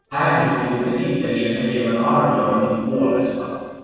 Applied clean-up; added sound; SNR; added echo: neural separator model SepFormer DNS4.